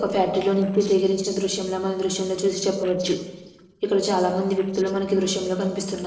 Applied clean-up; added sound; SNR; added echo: neural separator model SepFormer DNS4.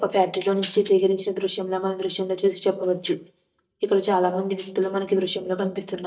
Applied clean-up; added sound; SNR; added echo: neural mask model DeepFilterNet 3.